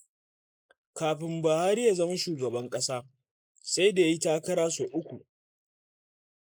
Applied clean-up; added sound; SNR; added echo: neural mask model Resemble Enhance denoiser.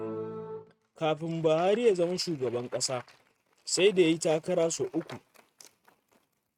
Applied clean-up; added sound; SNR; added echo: neural mask model RNNoise.